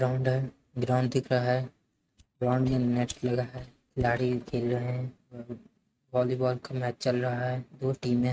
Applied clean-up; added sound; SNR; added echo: neural mask model RNNoise.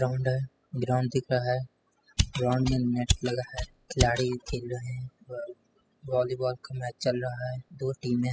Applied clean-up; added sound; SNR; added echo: classical method spectral subtraction.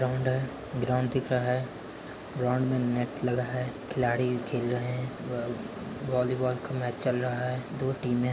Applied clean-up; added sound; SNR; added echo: none; none; none; none.